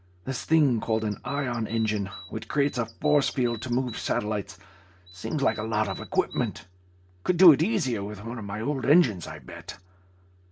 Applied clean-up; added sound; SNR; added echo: none; Bird vocalization, bird call, bird song; 19 dB; reverberation time 0.2 s.